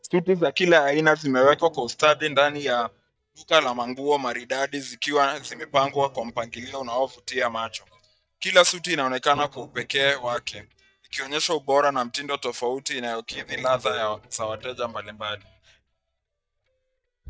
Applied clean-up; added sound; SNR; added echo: neural mask model DeepFilterNet 3.